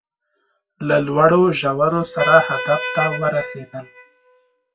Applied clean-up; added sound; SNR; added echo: classical method WPE with log-MMSE.